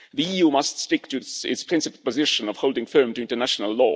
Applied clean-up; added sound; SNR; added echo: none; none; none; none.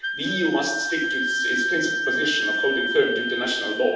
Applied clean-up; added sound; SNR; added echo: none; Wind instrument, woodwind instrument; 0 dB; reverberation time 0.9 s.